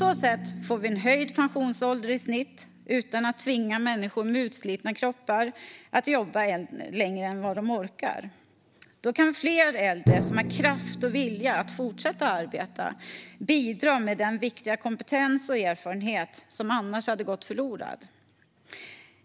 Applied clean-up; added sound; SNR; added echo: none; Drum; 10 dB; none.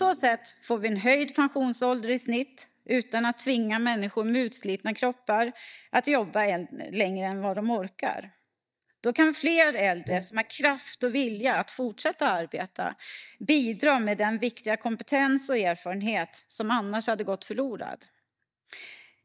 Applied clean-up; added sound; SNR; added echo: neural mask model DeepFilterNet 3.